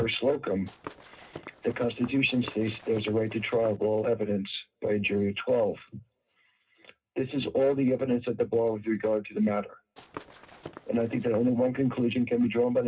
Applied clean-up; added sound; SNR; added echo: none; Walk, footsteps / Run; 18 dB; reverberation time 0.2 s.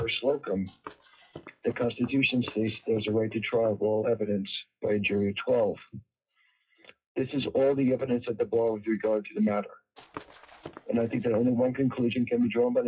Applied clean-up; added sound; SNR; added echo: classical method WPE with log-MMSE.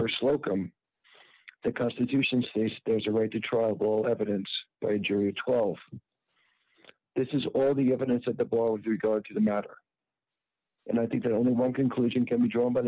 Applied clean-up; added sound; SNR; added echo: none; none; none; none.